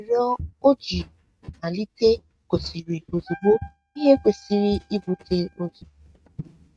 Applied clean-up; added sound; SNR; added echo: neural mask model RNNoise.